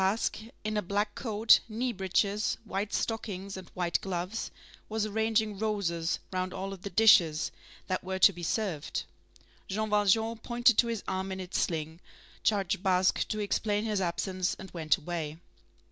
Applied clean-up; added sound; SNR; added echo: none; none; none; none.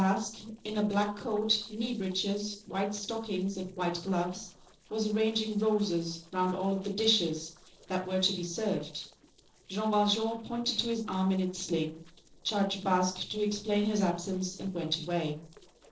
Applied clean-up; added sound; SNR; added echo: neural separator model SepFormer DNS4.